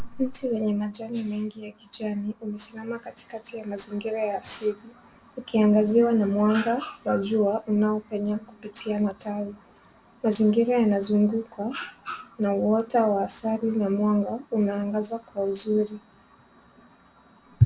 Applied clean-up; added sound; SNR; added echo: none; none; none; none.